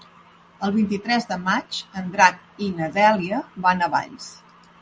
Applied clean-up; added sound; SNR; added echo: none; none; none; none.